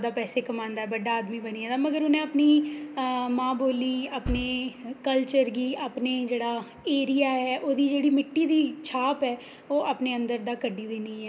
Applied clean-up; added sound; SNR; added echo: none; Bass drum; 10 dB; none.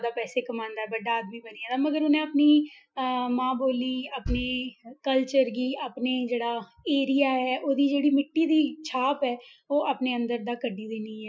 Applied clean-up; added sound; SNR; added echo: classical method Wiener filter.